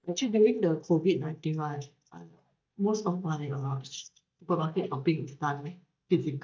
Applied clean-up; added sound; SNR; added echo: neural mask model DeepFilterNet 3.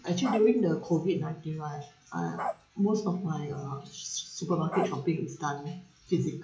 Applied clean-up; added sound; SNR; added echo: classical method WPE with log-MMSE.